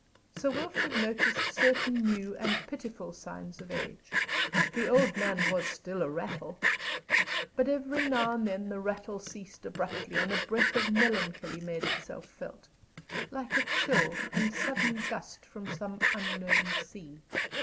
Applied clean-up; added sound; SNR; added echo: none; Sawing; -1 dB; none.